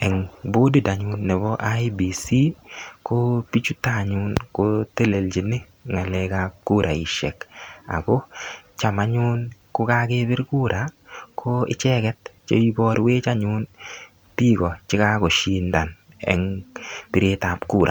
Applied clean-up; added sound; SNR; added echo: none; none; none; none.